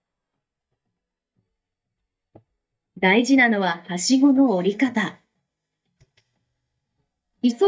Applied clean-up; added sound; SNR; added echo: neural mask model DeepFilterNet 3.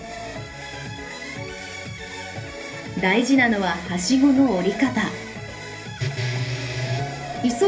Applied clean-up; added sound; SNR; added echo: none; Wind; 17 dB; reverberation time 0.3 s.